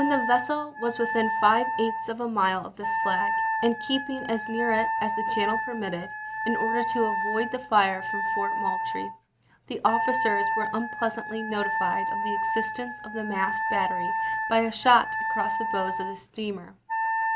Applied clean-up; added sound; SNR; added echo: none; Wind instrument, woodwind instrument; 1 dB; none.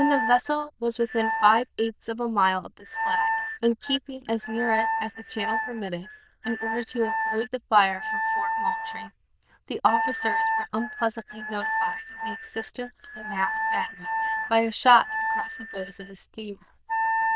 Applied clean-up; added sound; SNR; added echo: neural diffusion model UNIVERSE++.